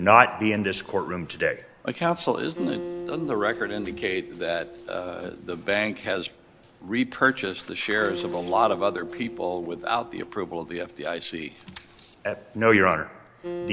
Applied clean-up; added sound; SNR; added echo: none; Acoustic guitar; 13 dB; none.